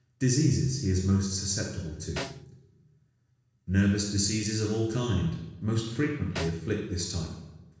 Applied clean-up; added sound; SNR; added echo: none; Snare drum; 15 dB; reverberation time 1.1 s.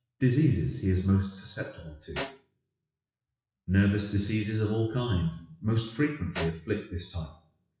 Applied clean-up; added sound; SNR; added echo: classical method WPE with log-MMSE.